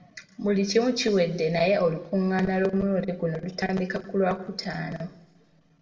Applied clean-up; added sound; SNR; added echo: none; none; none; reverberation time 1.6 s.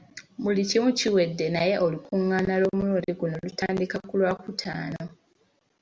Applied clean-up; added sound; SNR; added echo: none; none; none; none.